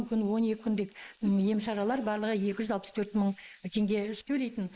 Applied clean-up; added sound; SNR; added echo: neural mask model Resemble Enhance denoiser.